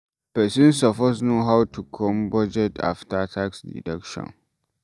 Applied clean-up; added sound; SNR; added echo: neural mask model DeepFilterNet 3.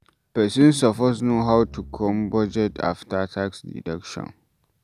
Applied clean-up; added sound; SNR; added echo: none; Piano; 19 dB; none.